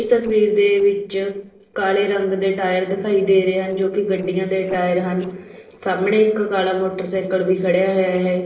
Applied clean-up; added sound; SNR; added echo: neural separator model SepFormer DNS4.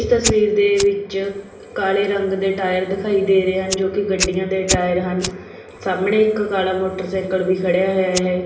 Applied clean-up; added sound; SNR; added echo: none; Fire; 11 dB; reverberation time 0.9 s.